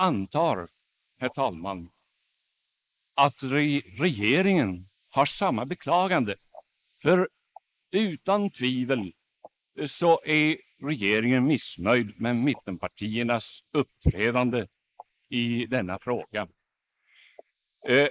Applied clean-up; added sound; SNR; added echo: neural mask model Resemble Enhance denoiser.